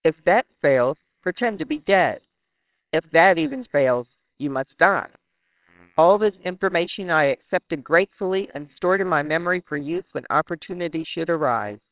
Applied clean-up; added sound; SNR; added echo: neural separator model SepFormer WHAMR!.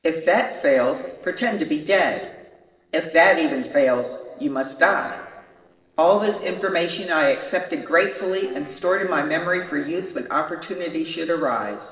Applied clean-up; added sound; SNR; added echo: neural separator model SepFormer DNS4.